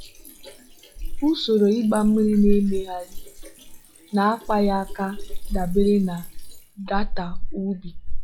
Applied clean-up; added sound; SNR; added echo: classical method log-MMSE.